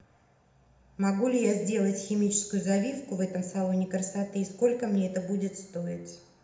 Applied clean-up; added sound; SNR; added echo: none; none; none; reverberation time 0.8 s.